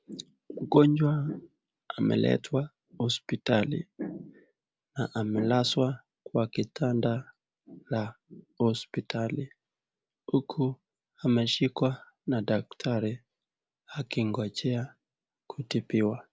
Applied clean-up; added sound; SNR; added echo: none; none; none; none.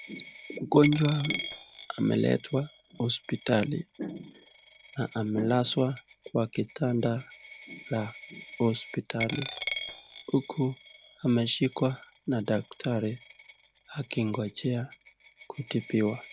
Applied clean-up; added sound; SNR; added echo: none; Coin (dropping); 12 dB; none.